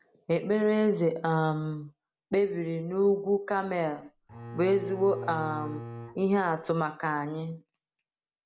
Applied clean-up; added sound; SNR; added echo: none; Bowed string instrument; 13 dB; none.